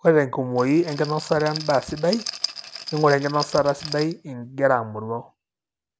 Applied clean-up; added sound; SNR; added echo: none; Rattle; 12 dB; none.